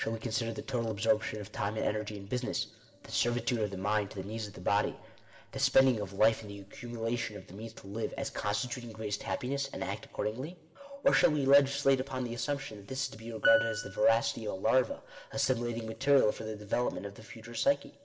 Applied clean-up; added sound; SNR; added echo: none; Piano; 4 dB; reverberation time 1.2 s.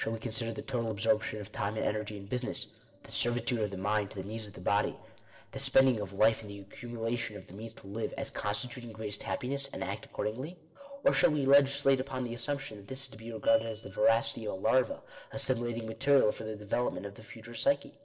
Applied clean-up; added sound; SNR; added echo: neural separator model SepFormer DNS4.